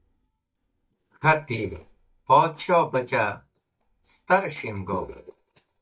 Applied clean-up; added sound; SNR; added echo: neural mask model DeepFilterNet 3.